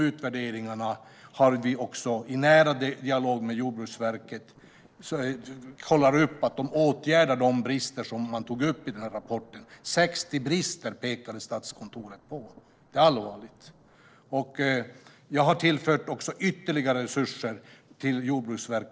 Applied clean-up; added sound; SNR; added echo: neural separator model SepFormer DNS4.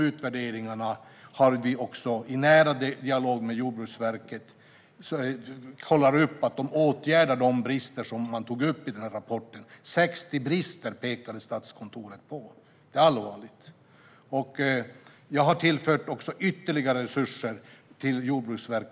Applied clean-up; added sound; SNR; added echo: none; none; none; none.